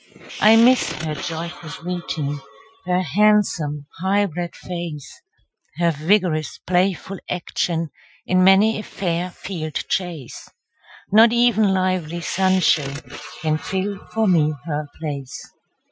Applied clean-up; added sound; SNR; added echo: classical method Wiener filter.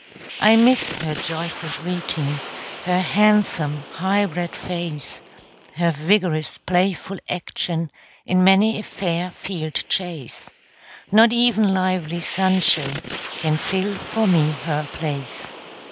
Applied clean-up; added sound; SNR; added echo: none; Fire; 14 dB; none.